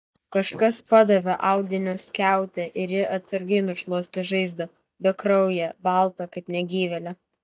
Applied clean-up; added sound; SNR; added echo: neural mask model DeepFilterNet 3.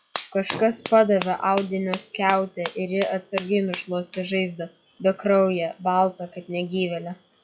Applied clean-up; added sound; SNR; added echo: classical method log-MMSE.